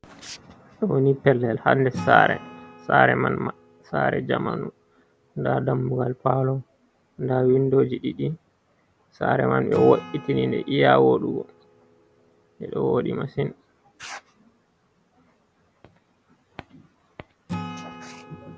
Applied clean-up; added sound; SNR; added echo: none; Acoustic guitar / Strum; 19 dB; none.